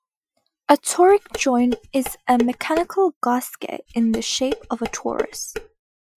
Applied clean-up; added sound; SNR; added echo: classical method Wiener filter.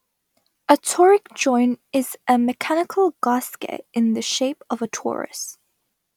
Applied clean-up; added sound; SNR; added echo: none; none; none; none.